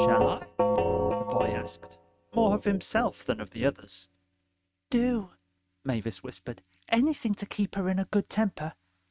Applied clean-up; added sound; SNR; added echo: neural mask model RNNoise.